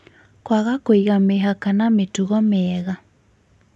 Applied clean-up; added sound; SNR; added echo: none; none; none; none.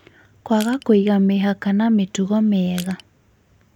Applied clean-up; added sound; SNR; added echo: none; Crushing; 19 dB; none.